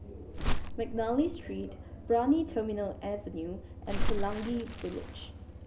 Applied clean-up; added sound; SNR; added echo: none; Crumpling, crinkling; 1 dB; none.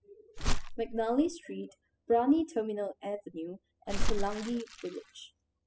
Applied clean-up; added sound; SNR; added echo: classical method spectral subtraction.